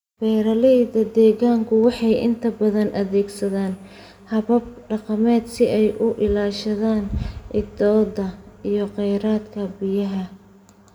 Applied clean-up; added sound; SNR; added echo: none; none; none; reverberation time 2.4 s.